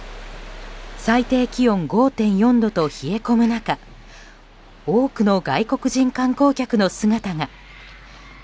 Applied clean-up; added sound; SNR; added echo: none; none; none; none.